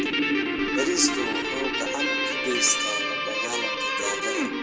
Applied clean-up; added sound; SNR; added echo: none; Guitar; -4 dB; reverberation time 0.2 s.